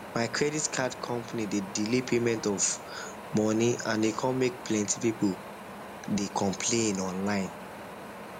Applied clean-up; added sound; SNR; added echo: none; Wind; 12 dB; none.